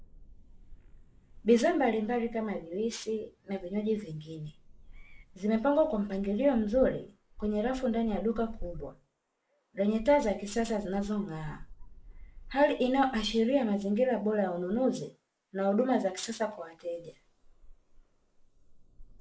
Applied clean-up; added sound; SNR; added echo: neural mask model Resemble Enhance denoiser.